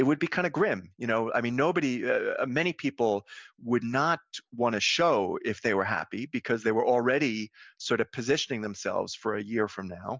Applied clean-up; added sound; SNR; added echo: none; none; none; none.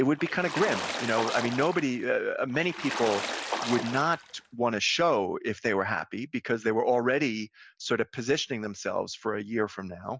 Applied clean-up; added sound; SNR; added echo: none; Water / Splash, splatter; 6 dB; none.